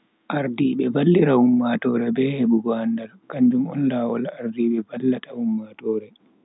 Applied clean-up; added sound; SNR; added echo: none; none; none; none.